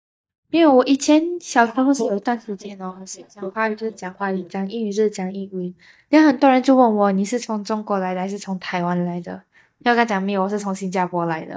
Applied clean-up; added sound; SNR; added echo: neural mask model DeepFilterNet 3.